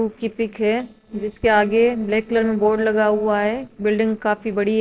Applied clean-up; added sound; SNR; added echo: neural separator model SepFormer DNS4.